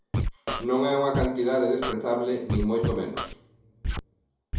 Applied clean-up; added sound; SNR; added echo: none; Scratching (performance technique); 4 dB; reverberation time 2.7 s.